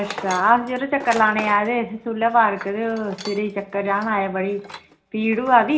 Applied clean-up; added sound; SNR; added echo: none; Tools; 17 dB; reverberation time 0.4 s.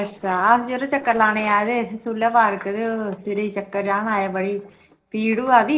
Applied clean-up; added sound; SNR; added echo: neural separator model SepFormer DNS4.